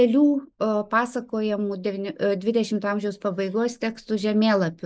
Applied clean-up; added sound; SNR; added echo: neural mask model Resemble Enhance denoiser.